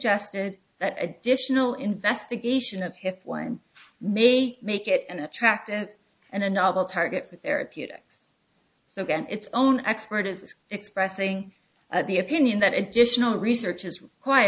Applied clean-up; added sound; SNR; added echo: none; none; none; none.